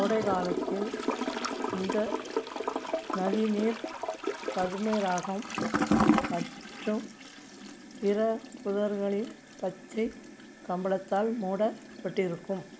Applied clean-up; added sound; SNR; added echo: none; Toilet flush / Gurgling; 2 dB; none.